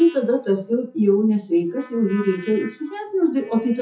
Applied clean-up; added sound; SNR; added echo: classical method WPE with log-MMSE.